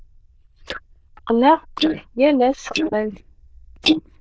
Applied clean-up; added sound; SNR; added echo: neural diffusion model UNIVERSE++.